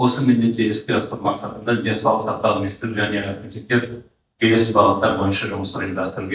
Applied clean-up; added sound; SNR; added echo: neural mask model DeepFilterNet 3.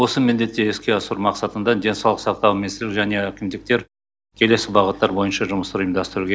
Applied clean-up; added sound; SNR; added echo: none; none; none; none.